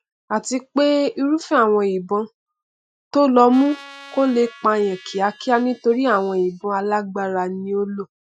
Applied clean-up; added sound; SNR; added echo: classical method Wiener filter.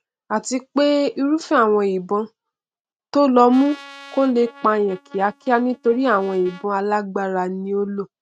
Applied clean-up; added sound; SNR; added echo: neural mask model RNNoise.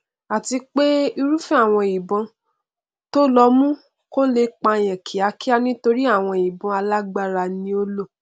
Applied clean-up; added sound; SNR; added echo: none; none; none; none.